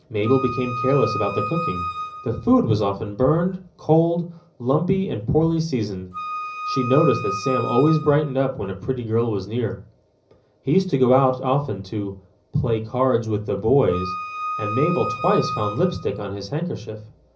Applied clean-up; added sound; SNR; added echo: none; Wind instrument, woodwind instrument; 7 dB; reverberation time 0.5 s.